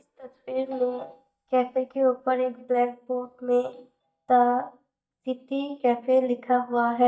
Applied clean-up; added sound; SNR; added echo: neural mask model DeepFilterNet 3.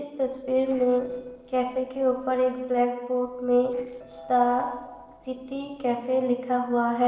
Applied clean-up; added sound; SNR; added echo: neural separator model SepFormer DNS4.